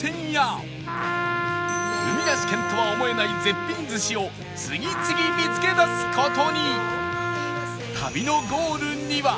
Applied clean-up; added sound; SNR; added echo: none; Trumpet; 1 dB; none.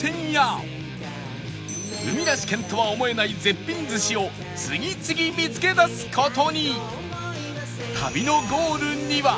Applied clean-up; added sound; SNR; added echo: none; none; none; none.